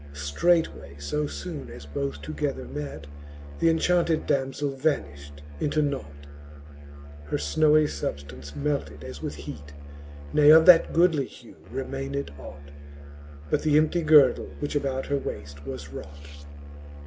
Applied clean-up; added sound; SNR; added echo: none; Musical instrument; 12 dB; none.